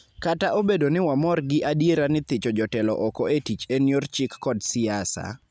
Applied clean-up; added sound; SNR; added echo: none; none; none; none.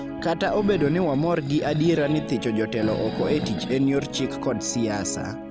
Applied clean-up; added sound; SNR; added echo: none; Guitar + Animal; 8 dB; none.